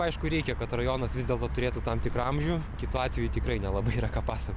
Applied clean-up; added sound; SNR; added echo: none; none; none; none.